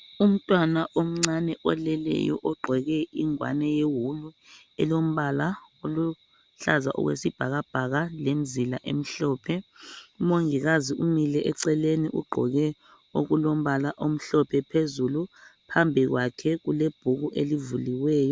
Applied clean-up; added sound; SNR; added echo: none; none; none; none.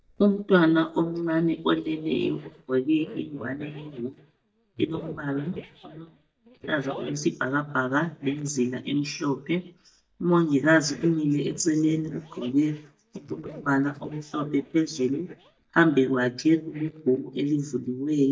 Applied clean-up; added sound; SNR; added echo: neural mask model DeepFilterNet 3.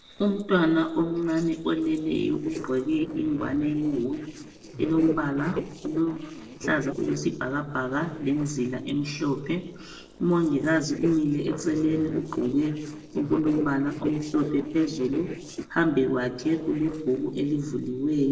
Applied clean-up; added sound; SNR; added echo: neural separator model SepFormer DNS4.